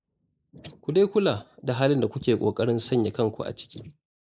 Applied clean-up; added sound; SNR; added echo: neural mask model Resemble Enhance denoiser.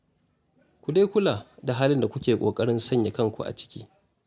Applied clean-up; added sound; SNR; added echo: none; none; none; none.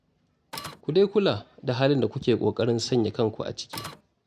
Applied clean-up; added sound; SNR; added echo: none; Printer; 12 dB; none.